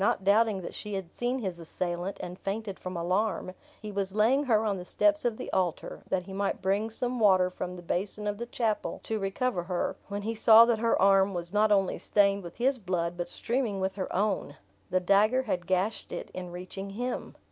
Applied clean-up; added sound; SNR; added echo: none; none; none; none.